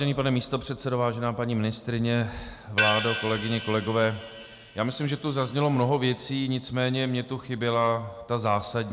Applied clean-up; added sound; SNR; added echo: none; Crash cymbal / Hi-hat; 6 dB; none.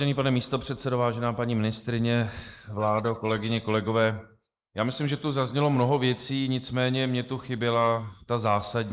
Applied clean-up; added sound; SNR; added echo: neural mask model Resemble Enhance denoiser.